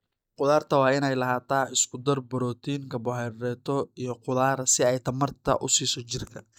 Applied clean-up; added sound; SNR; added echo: neural mask model DeepFilterNet 3.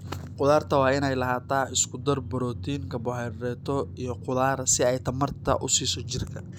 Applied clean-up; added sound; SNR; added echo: none; Drum; 11 dB; none.